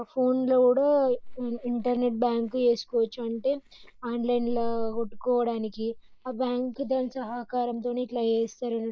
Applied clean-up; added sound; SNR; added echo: neural mask model DeepFilterNet 3.